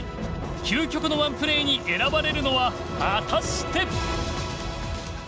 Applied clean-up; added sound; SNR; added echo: none; Wind instrument, woodwind instrument; 15 dB; none.